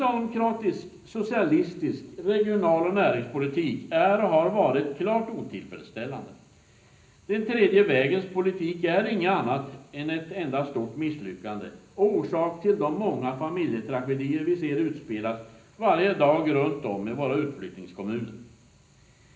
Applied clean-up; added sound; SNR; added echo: none; none; none; reverberation time 0.5 s.